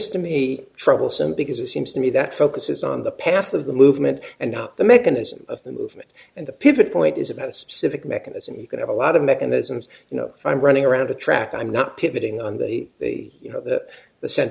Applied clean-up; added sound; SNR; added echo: none; none; none; none.